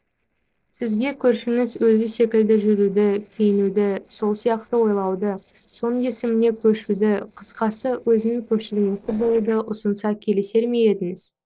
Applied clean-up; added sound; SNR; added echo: neural separator model SepFormer DNS4.